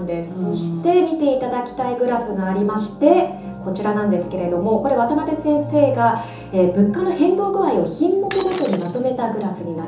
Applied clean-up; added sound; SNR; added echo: none; Shatter; 17 dB; reverberation time 1.2 s.